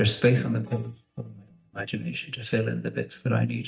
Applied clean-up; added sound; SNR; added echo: neural mask model DeepFilterNet 3.